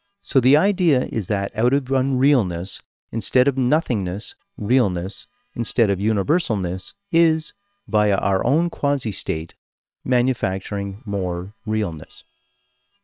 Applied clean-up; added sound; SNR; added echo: neural separator model SepFormer WHAM!.